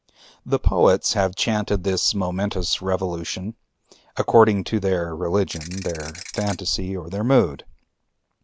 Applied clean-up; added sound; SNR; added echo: none; Ratchet, pawl / Percussion; 15 dB; none.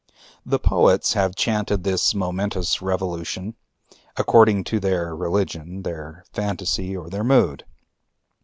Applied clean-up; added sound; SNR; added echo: none; none; none; none.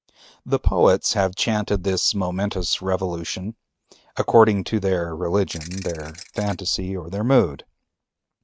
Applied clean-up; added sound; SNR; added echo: neural mask model RNNoise.